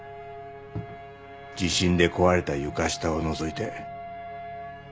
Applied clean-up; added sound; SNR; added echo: none; none; none; none.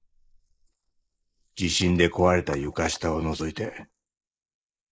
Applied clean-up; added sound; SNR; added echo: neural mask model Resemble Enhance denoiser.